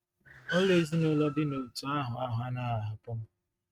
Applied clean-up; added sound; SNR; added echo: neural mask model RNNoise.